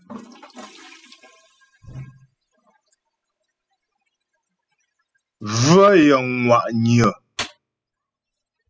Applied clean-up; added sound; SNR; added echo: classical method spectral subtraction.